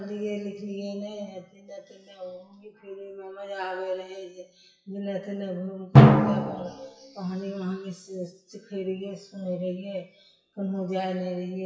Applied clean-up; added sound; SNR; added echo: classical method WPE with log-MMSE.